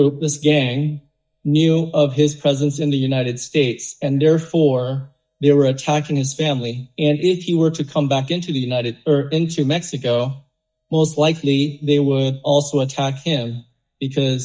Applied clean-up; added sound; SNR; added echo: neural mask model DeepFilterNet 3.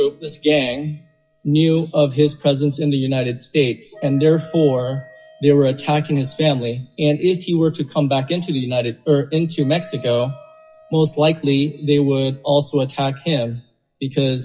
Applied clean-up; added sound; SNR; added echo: classical method WPE with log-MMSE.